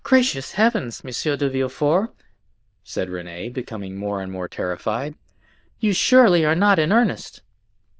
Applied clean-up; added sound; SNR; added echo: neural diffusion model UNIVERSE++.